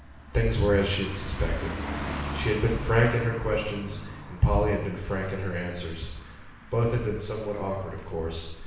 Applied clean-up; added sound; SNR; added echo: none; Car passing by; 11 dB; reverberation time 0.9 s.